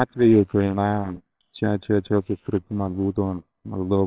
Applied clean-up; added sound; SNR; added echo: neural separator model SepFormer WHAMR!.